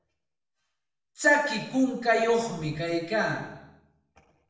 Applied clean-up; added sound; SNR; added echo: none; none; none; reverberation time 0.8 s.